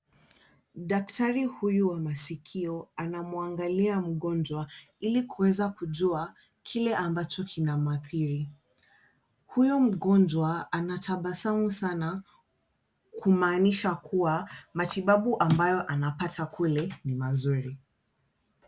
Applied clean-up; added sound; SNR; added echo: none; none; none; none.